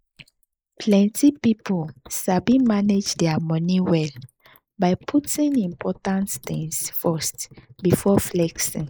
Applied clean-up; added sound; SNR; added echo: neural mask model Resemble Enhance denoiser.